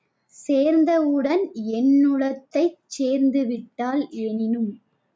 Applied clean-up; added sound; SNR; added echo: none; none; none; none.